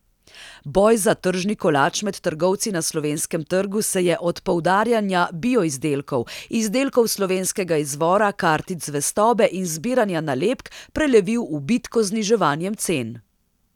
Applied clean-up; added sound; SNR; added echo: none; none; none; none.